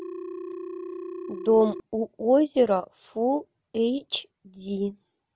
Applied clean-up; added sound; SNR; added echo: none; Telephone; 14 dB; none.